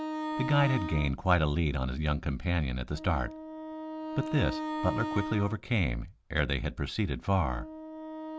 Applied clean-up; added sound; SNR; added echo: none; Wind instrument, woodwind instrument; 8 dB; none.